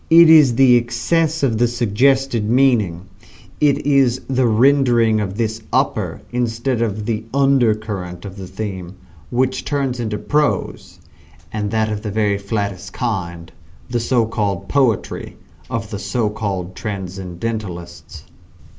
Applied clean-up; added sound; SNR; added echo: none; none; none; none.